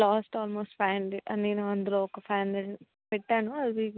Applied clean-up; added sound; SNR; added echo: none; none; none; none.